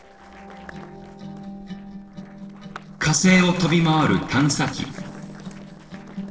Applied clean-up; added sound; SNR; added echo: neural separator model SepFormer DNS4.